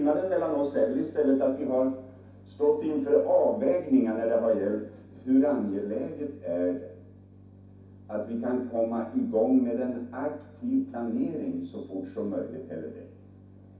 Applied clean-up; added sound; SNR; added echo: none; none; none; reverberation time 0.6 s.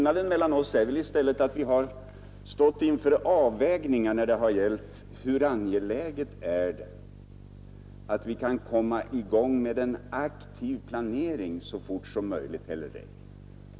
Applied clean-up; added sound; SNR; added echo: none; none; none; none.